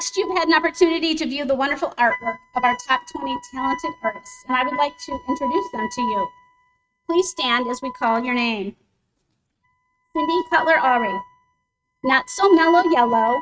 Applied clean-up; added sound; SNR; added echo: neural mask model RNNoise.